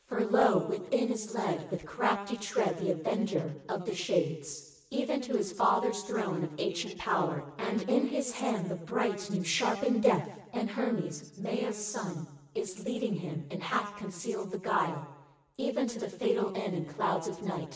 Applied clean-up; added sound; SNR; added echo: none; none; none; none.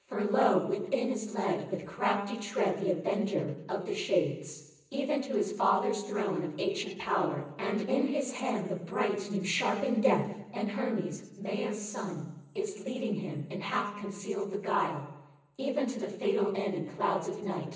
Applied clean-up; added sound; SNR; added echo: none; none; none; reverberation time 0.5 s.